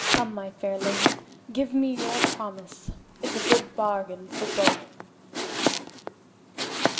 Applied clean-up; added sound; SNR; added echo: none; Domestic sounds, home sounds; -2 dB; reverberation time 0.9 s.